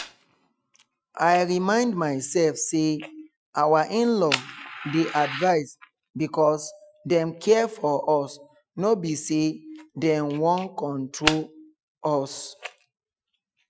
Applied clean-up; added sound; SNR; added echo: classical method Wiener filter.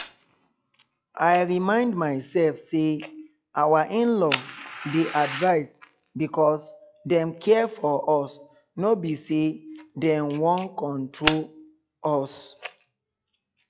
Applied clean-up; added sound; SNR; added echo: classical method log-MMSE.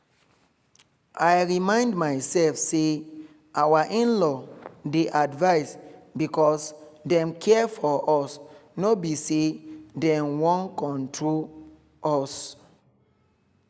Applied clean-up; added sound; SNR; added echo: none; none; none; none.